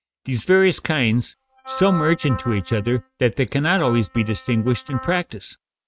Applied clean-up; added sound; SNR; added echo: neural mask model RNNoise.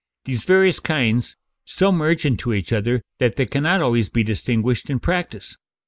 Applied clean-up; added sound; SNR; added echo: neural mask model Resemble Enhance denoiser.